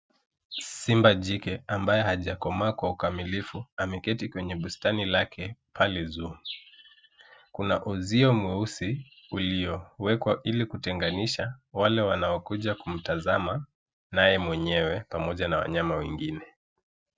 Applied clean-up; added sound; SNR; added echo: none; none; none; none.